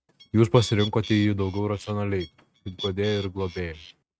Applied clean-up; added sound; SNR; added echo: neural mask model RNNoise.